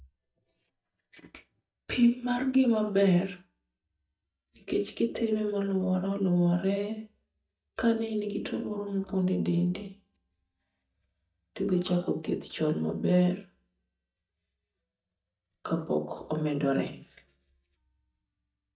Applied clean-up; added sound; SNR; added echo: neural mask model DeepFilterNet 3.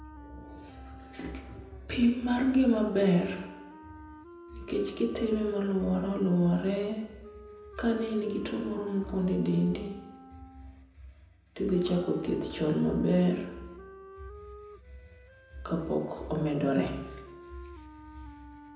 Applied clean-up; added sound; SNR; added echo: none; Wind instrument, woodwind instrument; 19 dB; reverberation time 0.8 s.